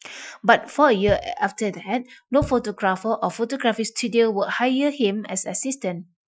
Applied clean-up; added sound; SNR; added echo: classical method Wiener filter.